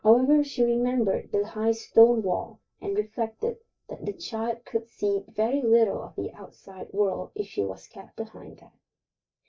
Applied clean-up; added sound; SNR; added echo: neural mask model DeepFilterNet 3.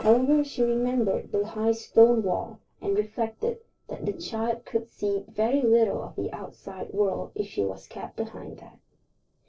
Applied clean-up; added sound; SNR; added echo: neural separator model SepFormer DNS4.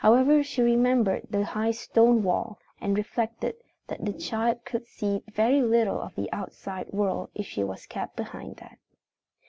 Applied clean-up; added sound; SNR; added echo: none; none; none; none.